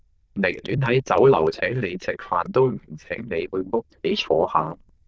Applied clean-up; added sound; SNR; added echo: neural diffusion model UNIVERSE++.